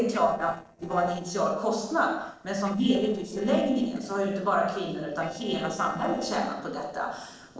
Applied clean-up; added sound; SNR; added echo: neural separator model SepFormer DNS4.